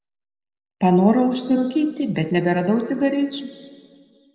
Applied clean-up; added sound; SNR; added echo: none; none; none; reverberation time 1.7 s.